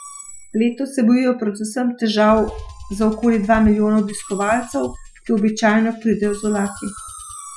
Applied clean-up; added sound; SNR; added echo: classical method Wiener filter.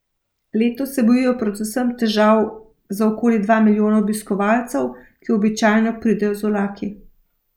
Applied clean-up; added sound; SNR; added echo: none; none; none; none.